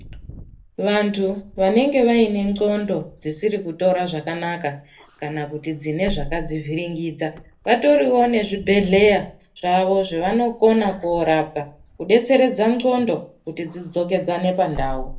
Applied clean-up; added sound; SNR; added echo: none; Wind / Car; 17 dB; reverberation time 0.3 s.